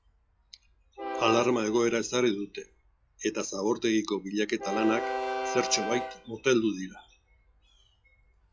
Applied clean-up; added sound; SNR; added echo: classical method log-MMSE.